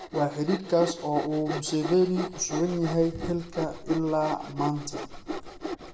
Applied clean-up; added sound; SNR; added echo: none; Sawing; 8 dB; reverberation time 0.7 s.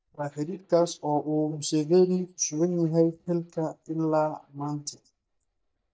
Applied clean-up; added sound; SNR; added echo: neural mask model DeepFilterNet 3.